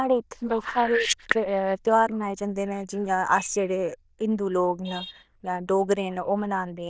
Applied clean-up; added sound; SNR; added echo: neural diffusion model UNIVERSE++.